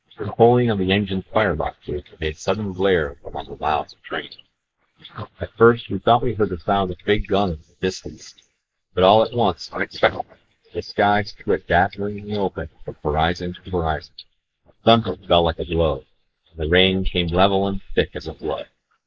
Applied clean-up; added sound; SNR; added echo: neural mask model Resemble Enhance denoiser.